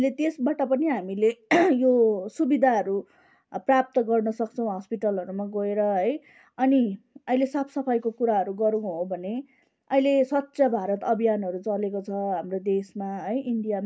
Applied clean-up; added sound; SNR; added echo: none; none; none; none.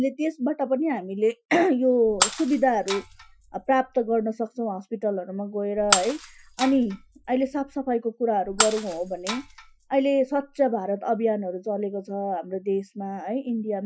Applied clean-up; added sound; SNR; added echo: classical method Wiener filter.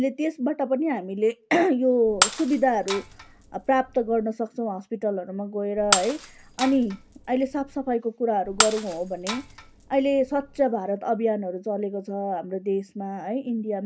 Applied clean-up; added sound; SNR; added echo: none; Shatter; 5 dB; none.